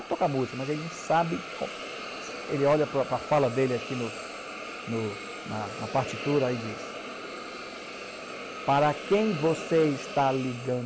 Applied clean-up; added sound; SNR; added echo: none; Hiss; 9 dB; none.